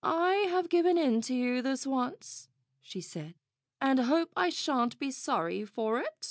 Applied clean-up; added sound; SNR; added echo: none; none; none; none.